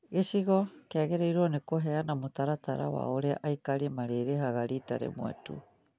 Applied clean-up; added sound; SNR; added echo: none; none; none; none.